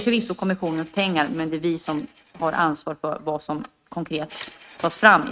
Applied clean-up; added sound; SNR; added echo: neural mask model RNNoise.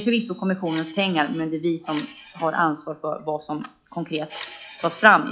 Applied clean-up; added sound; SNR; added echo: classical method log-MMSE.